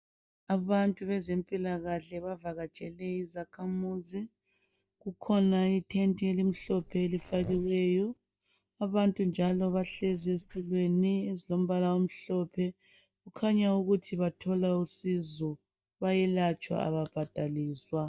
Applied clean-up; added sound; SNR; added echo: neural mask model DeepFilterNet 3.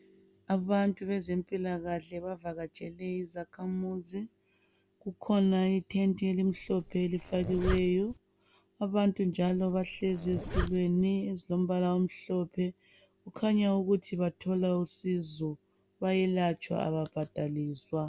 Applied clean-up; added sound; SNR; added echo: none; Zipper (clothing); 7 dB; none.